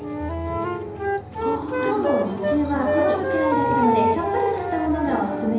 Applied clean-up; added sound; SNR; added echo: none; Wind instrument, woodwind instrument; 0 dB; reverberation time 1.0 s.